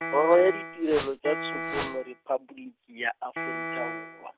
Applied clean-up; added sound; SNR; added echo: none; Whoosh, swoosh, swish + Piano; 6 dB; none.